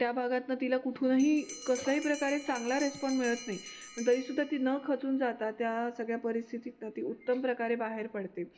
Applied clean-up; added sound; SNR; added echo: none; Bell; 18 dB; reverberation time 0.8 s.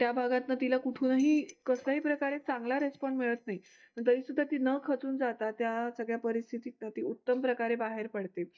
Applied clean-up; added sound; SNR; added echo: neural mask model DeepFilterNet 3.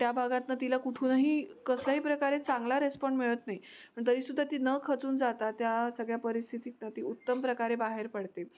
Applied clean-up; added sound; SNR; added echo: none; none; none; none.